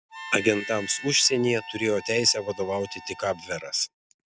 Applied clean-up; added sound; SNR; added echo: none; Harmonica; 14 dB; none.